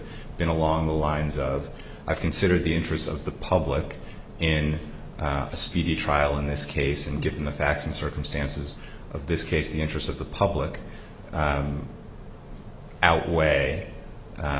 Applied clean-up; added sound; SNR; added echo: none; none; none; none.